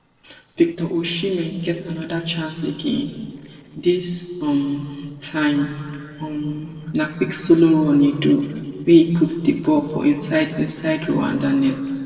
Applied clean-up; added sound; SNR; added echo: neural separator model SepFormer DNS4.